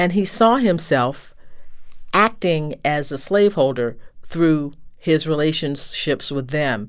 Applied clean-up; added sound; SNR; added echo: none; none; none; none.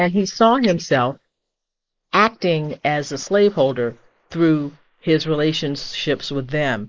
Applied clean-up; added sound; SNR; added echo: neural mask model Resemble Enhance denoiser.